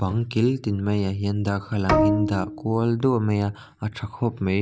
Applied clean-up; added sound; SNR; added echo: none; Bowed string instrument; 2 dB; none.